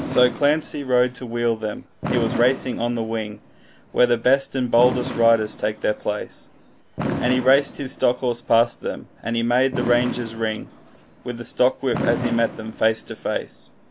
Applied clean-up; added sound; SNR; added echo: none; Fireworks; 10 dB; none.